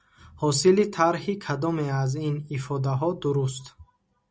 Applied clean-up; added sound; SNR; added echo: none; none; none; none.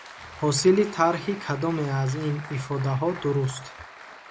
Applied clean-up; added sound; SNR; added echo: none; Applause; 16 dB; none.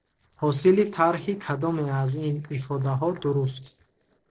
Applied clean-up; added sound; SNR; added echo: neural separator model SepFormer DNS4.